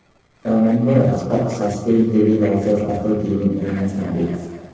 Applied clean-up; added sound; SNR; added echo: neural separator model SepFormer DNS4.